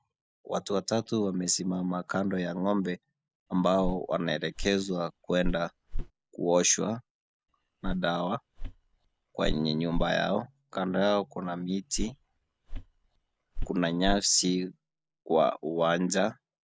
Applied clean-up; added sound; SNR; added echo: none; Walk, footsteps; 7 dB; none.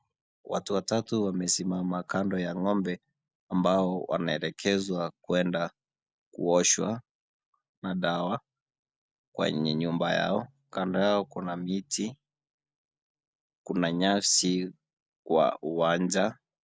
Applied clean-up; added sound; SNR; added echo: none; none; none; none.